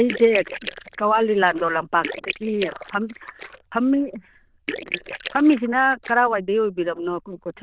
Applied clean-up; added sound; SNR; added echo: neural diffusion model UNIVERSE++.